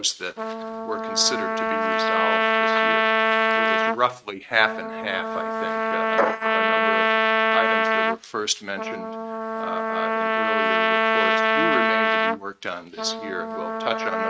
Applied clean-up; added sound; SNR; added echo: neural mask model RNNoise.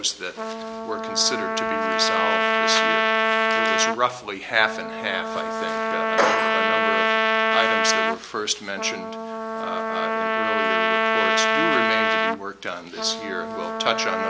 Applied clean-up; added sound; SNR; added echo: none; Trumpet; -5 dB; none.